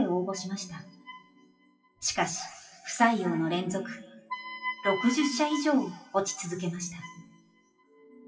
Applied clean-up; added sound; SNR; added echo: classical method WPE with log-MMSE.